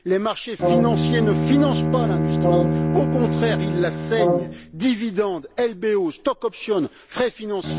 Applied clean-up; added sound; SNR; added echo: none; Bowed string instrument + Brass instrument; -1 dB; none.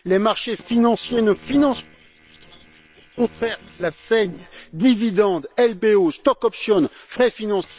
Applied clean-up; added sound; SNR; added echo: neural separator model SepFormer WHAM!.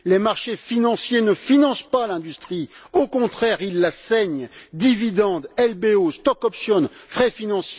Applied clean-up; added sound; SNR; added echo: none; none; none; none.